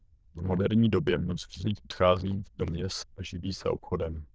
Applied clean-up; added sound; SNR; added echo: neural diffusion model UNIVERSE++.